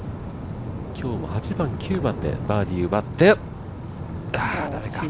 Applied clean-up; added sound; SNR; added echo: none; none; none; none.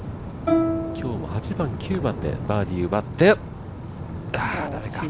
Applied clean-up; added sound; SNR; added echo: none; Plucked string instrument; 2 dB; none.